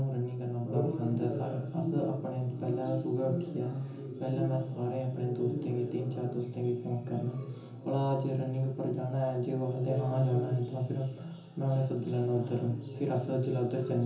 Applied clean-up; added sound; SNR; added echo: none; none; none; reverberation time 0.6 s.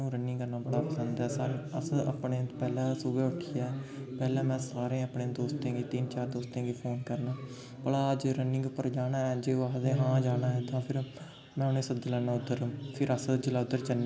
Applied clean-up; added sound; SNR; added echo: none; none; none; none.